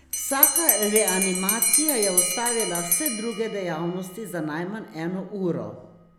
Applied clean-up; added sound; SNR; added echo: none; Bell; -1 dB; none.